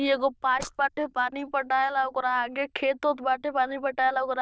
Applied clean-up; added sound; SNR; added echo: neural diffusion model UNIVERSE++.